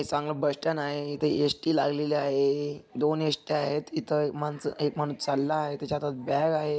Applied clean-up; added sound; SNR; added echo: none; none; none; none.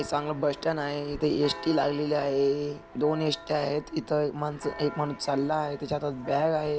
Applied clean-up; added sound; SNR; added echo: none; Church bell; 16 dB; none.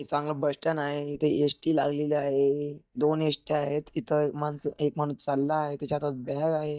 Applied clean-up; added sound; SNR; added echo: neural mask model DeepFilterNet 3.